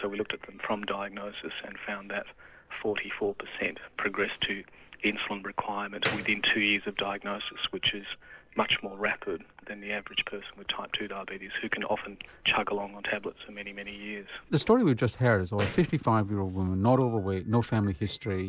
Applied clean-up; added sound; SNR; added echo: neural separator model SepFormer DNS4.